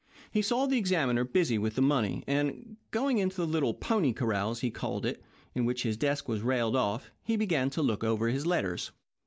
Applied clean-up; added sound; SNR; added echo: none; none; none; none.